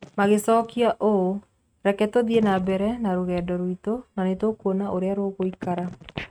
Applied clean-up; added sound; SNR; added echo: neural mask model RNNoise.